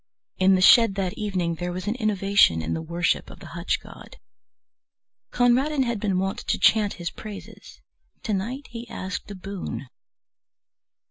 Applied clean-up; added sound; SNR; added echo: none; none; none; none.